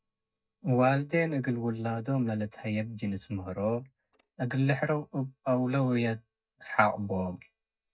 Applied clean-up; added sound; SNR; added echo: neural mask model DeepFilterNet 3.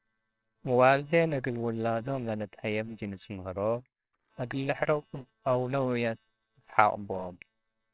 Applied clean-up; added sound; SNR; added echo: neural separator model SepFormer WHAMR!.